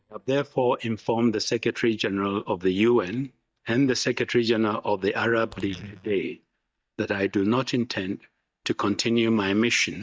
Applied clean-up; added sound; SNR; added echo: neural mask model DeepFilterNet 3.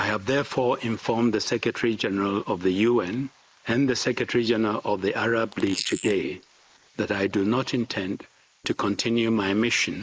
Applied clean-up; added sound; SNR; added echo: neural mask model Resemble Enhance denoiser.